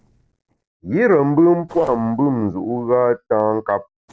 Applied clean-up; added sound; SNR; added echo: neural separator model SepFormer DNS4.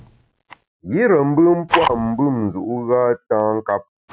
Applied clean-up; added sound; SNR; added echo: neural mask model RNNoise.